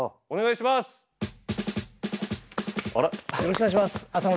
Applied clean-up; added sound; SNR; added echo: none; none; none; none.